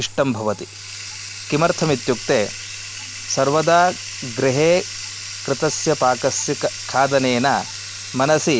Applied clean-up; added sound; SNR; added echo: none; Bathtub (filling or washing); 11 dB; none.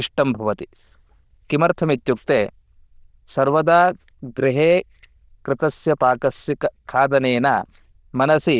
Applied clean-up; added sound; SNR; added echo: neural diffusion model UNIVERSE++.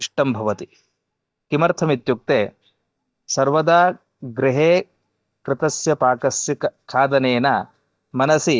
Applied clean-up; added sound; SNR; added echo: neural mask model DeepFilterNet 3.